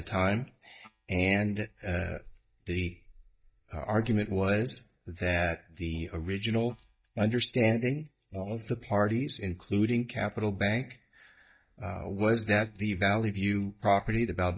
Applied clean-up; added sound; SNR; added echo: neural mask model DeepFilterNet 3.